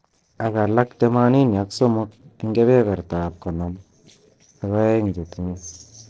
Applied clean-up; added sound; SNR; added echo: neural separator model SepFormer DNS4.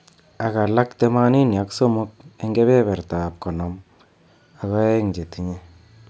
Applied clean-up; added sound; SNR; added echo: none; none; none; none.